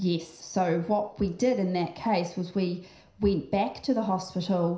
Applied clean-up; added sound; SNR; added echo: none; none; none; reverberation time 0.5 s.